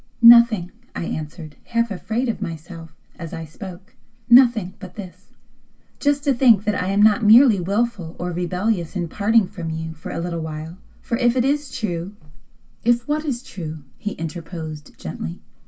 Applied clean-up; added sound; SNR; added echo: none; none; none; reverberation time 0.2 s.